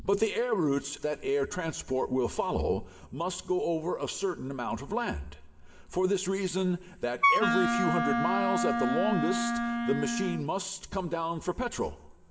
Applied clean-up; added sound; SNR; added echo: none; Wind instrument, woodwind instrument; -2 dB; reverberation time 1.2 s.